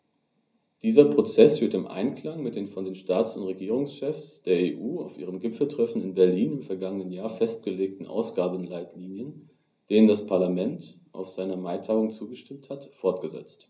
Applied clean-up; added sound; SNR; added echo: none; none; none; reverberation time 0.4 s.